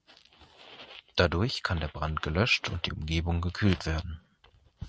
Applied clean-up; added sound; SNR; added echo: none; none; none; none.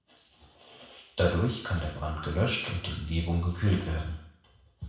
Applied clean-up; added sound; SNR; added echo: none; none; none; reverberation time 0.7 s.